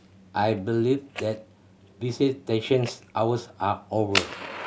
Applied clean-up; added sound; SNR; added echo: none; Fire; 11 dB; none.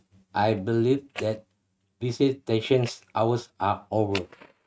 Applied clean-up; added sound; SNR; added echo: neural mask model RNNoise.